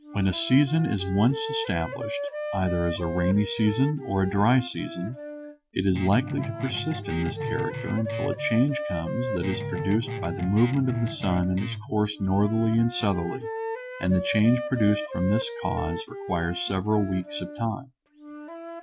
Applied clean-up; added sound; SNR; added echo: none; Wind instrument, woodwind instrument + Guitar; 8 dB; none.